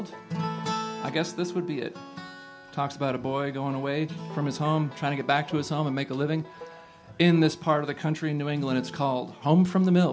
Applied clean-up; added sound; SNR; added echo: none; none; none; none.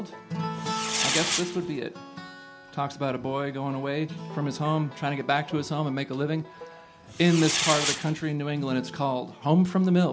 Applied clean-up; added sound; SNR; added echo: none; Fireworks; 2 dB; none.